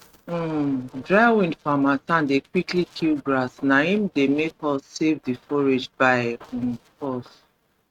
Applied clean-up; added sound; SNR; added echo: neural mask model RNNoise.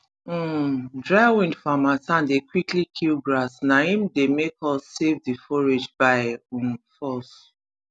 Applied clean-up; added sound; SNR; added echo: none; none; none; none.